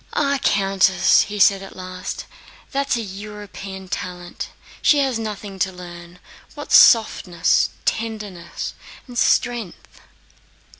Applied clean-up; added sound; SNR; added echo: none; none; none; none.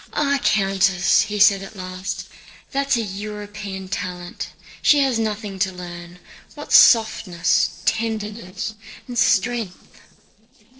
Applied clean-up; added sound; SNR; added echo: neural separator model SepFormer DNS4.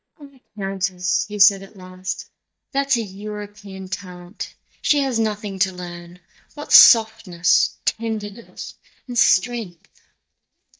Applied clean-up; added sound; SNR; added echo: neural mask model DeepFilterNet 3.